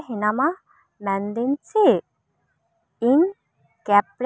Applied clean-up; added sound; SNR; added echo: none; none; none; none.